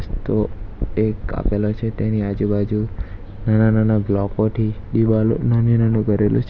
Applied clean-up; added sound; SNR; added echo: none; none; none; none.